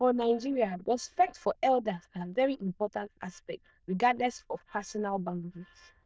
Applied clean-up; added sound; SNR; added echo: neural diffusion model UNIVERSE++.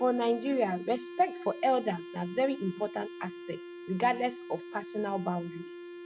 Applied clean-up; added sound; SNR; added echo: none; Wind instrument, woodwind instrument; 12 dB; none.